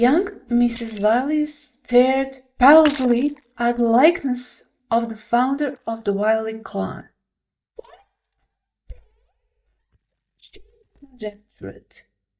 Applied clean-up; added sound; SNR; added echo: neural mask model DeepFilterNet 3.